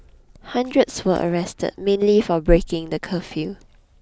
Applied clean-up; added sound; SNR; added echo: none; Liquid; 11 dB; none.